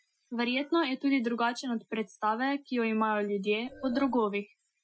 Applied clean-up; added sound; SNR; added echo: classical method Wiener filter.